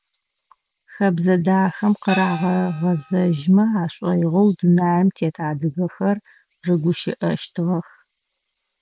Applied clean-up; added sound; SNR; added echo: none; Gong; 12 dB; none.